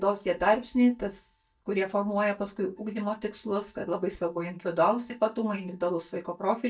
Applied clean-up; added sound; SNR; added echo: neural mask model DeepFilterNet 3.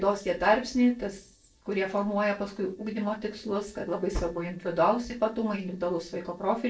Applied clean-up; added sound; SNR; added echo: neural separator model SepFormer DNS4.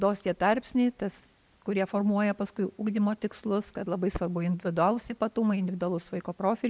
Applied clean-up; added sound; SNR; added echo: none; none; none; none.